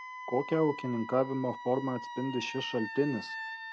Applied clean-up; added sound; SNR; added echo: none; Wind instrument, woodwind instrument; 10 dB; none.